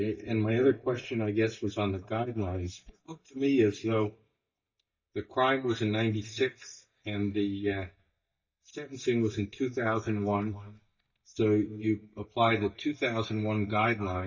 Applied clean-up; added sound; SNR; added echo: neural mask model DeepFilterNet 3.